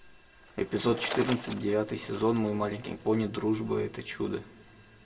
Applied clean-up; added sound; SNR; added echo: none; Bicycle; 15 dB; reverberation time 1.2 s.